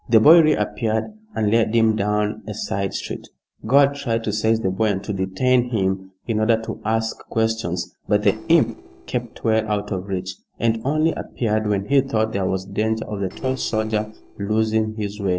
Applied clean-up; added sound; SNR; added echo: neural separator model SepFormer DNS4.